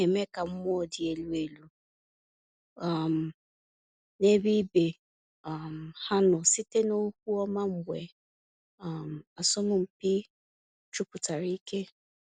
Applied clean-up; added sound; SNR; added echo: none; none; none; none.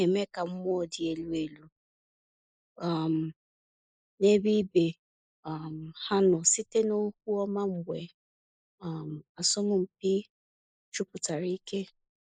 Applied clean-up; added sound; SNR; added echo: neural mask model Resemble Enhance denoiser.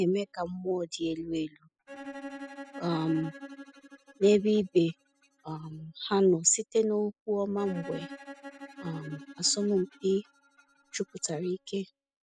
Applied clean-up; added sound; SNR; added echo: classical method spectral subtraction.